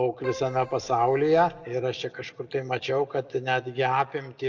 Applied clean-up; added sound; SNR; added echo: none; Keyboard (musical); 17 dB; reverberation time 1.0 s.